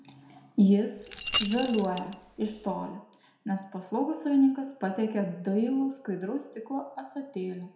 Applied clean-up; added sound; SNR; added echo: none; Rattle / Keys jangling; -2 dB; reverberation time 0.6 s.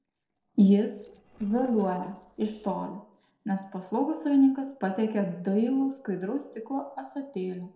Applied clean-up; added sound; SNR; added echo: neural separator model SepFormer DNS4.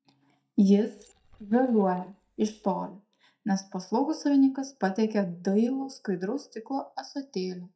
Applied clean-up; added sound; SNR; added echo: neural mask model DeepFilterNet 3.